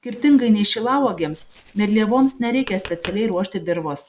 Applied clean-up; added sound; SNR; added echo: none; Tap; 19 dB; none.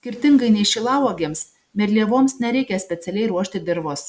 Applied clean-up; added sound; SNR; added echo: none; none; none; none.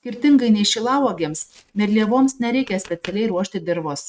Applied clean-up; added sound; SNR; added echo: neural mask model RNNoise.